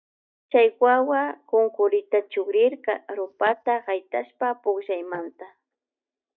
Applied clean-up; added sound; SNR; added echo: neural mask model DeepFilterNet 3.